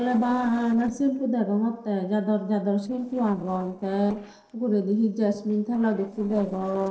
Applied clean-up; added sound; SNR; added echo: neural separator model SepFormer DNS4.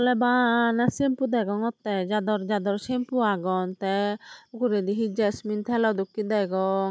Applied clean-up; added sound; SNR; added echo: none; none; none; none.